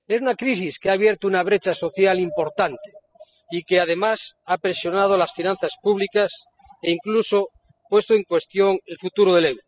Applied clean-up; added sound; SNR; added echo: classical method spectral subtraction.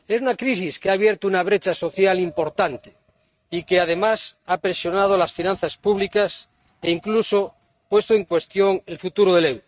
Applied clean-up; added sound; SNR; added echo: neural mask model RNNoise.